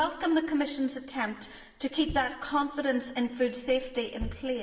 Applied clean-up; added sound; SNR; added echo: none; Thump, thud; 16 dB; reverberation time 1.1 s.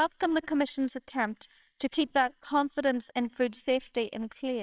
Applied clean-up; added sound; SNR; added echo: neural separator model SepFormer WHAMR!.